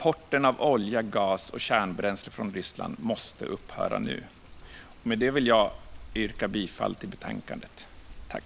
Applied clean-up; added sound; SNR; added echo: none; Water; 19 dB; none.